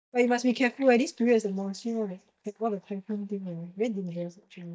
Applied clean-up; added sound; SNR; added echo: neural mask model DeepFilterNet 3.